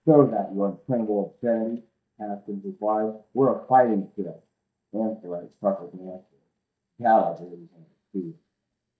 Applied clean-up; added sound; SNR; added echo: neural mask model DeepFilterNet 3.